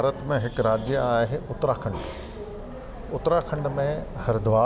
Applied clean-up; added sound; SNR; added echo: none; none; none; none.